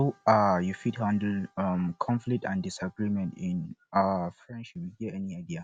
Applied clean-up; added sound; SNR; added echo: none; none; none; none.